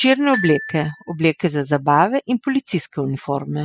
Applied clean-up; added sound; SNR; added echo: classical method spectral subtraction.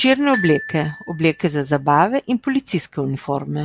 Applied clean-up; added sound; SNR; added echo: none; Glockenspiel; 15 dB; none.